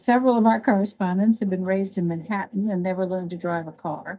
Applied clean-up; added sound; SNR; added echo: neural mask model DeepFilterNet 3.